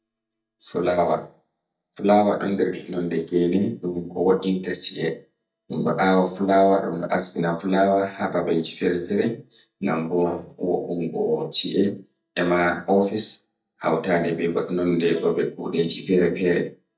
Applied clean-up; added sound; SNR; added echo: neural mask model DeepFilterNet 3.